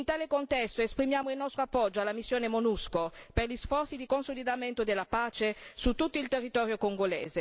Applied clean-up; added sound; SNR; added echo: none; none; none; none.